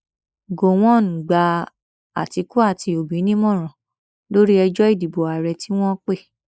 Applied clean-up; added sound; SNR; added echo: neural mask model Resemble Enhance denoiser.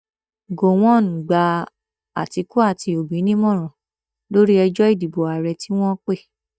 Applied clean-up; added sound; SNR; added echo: neural mask model DeepFilterNet 3.